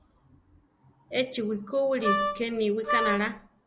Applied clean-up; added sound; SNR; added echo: none; Wind instrument, woodwind instrument; -1 dB; none.